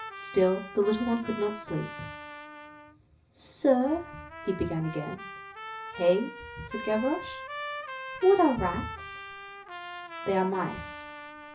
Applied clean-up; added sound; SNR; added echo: none; Trumpet; 11 dB; reverberation time 0.4 s.